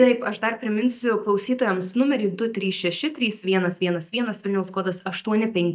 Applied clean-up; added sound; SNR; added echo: neural mask model DeepFilterNet 3.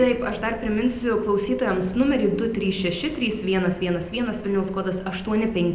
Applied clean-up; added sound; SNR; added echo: none; Subway, metro, underground; 17 dB; reverberation time 0.8 s.